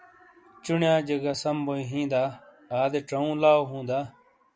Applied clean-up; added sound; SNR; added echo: none; none; none; none.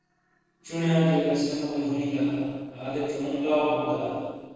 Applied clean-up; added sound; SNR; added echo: neural separator model SepFormer DNS4.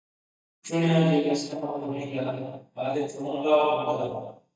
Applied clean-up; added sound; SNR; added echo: neural mask model DeepFilterNet 3.